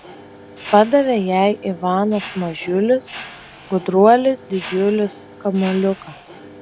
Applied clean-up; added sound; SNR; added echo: none; Mechanisms; 18 dB; none.